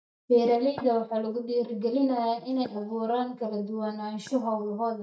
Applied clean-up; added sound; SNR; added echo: neural mask model DeepFilterNet 3.